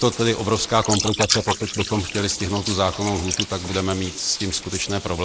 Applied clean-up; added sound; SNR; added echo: neural mask model Resemble Enhance denoiser.